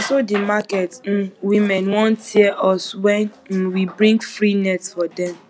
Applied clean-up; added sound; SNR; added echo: none; none; none; none.